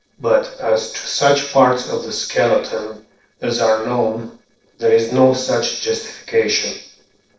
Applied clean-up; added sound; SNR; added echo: neural separator model SepFormer DNS4.